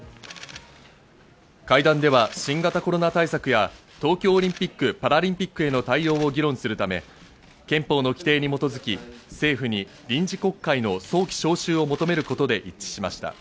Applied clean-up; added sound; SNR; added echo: none; none; none; none.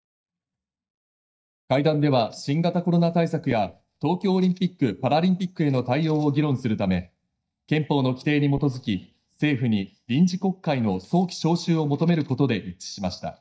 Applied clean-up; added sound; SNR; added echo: neural mask model DeepFilterNet 3.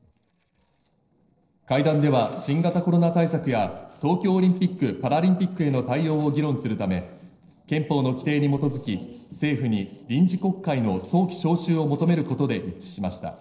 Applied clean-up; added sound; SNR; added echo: neural separator model SepFormer DNS4.